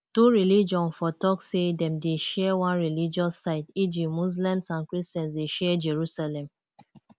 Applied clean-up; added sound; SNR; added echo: none; none; none; none.